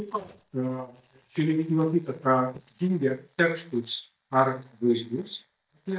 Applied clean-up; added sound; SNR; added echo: neural mask model DeepFilterNet 3.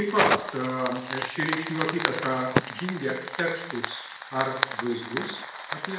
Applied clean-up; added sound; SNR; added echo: none; Fire; 1 dB; none.